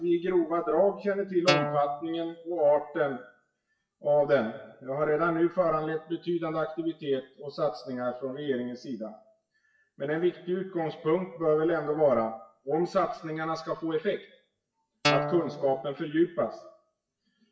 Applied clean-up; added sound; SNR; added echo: classical method WPE with log-MMSE.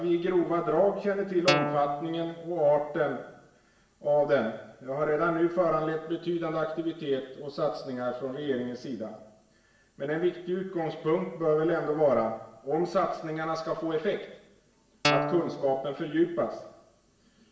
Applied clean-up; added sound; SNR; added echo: none; Guitar; 1 dB; reverberation time 0.8 s.